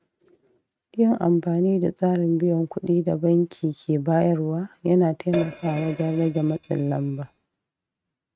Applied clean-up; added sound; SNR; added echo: neural mask model RNNoise.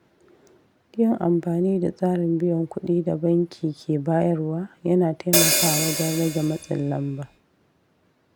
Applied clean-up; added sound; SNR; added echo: none; Hi-hat; 0 dB; none.